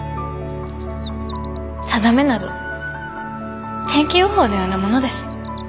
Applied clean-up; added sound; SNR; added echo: none; Bird vocalization, bird call, bird song; 17 dB; none.